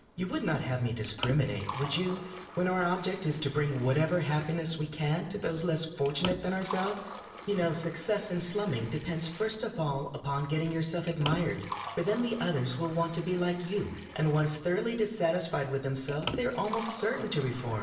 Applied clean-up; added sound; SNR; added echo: none; Liquid; 13 dB; reverberation time 0.9 s.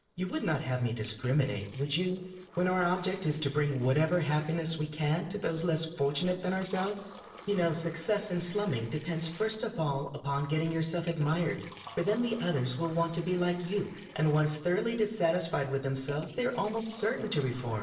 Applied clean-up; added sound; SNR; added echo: neural separator model SepFormer DNS4.